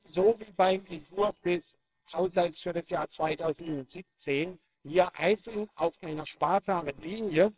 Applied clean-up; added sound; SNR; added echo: neural separator model SepFormer WHAMR!.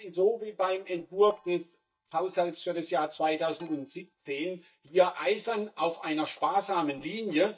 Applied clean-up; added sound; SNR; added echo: neural mask model DeepFilterNet 3.